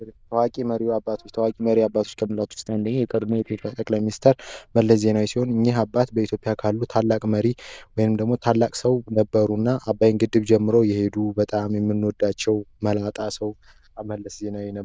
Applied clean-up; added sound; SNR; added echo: neural diffusion model UNIVERSE++.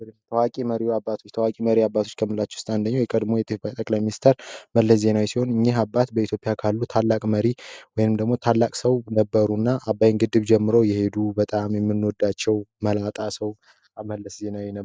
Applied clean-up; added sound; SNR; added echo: none; none; none; none.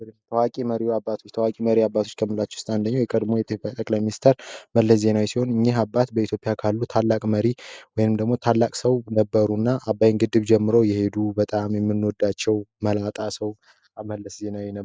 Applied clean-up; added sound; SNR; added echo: neural mask model Resemble Enhance denoiser.